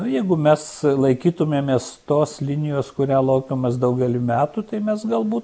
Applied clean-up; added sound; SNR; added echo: none; none; none; none.